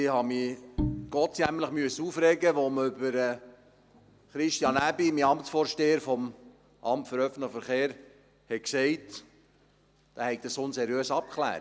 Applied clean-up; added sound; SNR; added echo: none; Bowed string instrument; 5 dB; none.